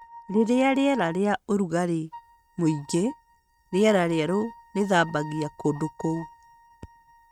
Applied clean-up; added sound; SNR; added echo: neural mask model RNNoise.